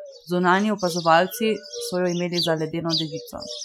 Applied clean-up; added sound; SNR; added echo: classical method Wiener filter.